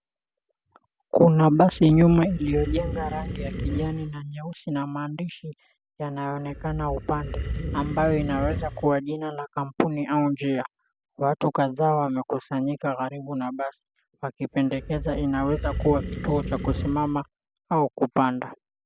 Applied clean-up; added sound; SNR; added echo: none; Animal; 7 dB; none.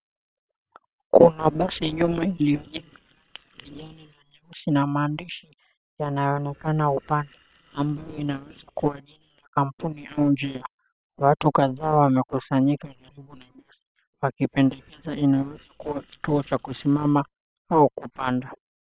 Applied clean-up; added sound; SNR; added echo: neural separator model SepFormer WHAM!.